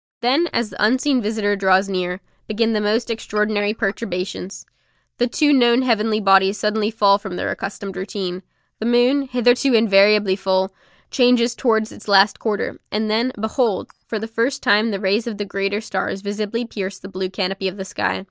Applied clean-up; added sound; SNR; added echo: neural mask model DeepFilterNet 3.